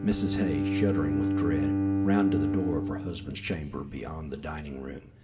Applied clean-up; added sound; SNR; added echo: none; Bowed string instrument; -2 dB; reverberation time 1.8 s.